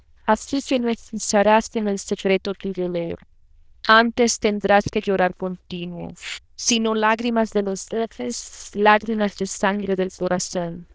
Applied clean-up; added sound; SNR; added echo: neural diffusion model UNIVERSE++.